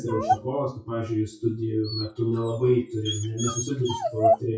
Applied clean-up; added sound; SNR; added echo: classical method WPE with log-MMSE.